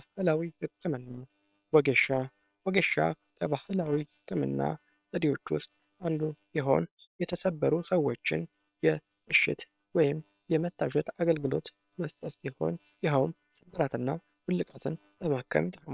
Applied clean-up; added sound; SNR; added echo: neural separator model SepFormer WHAM!.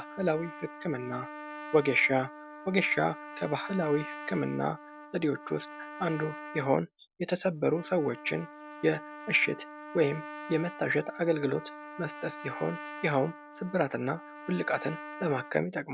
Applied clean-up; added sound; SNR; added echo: none; Trumpet; 13 dB; none.